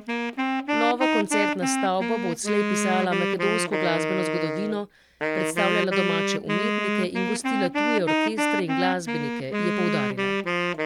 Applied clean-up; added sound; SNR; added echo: none; Wind instrument, woodwind instrument; -3 dB; none.